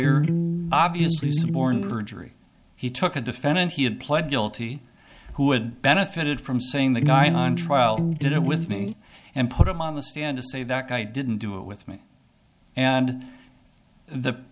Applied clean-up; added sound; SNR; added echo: none; Electric guitar; -1 dB; none.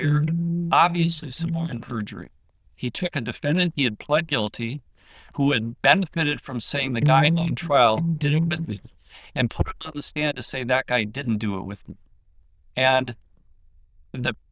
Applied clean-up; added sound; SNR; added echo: neural diffusion model UNIVERSE++.